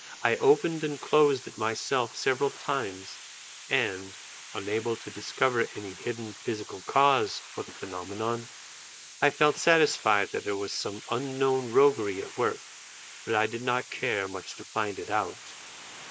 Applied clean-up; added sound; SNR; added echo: neural mask model Resemble Enhance denoiser.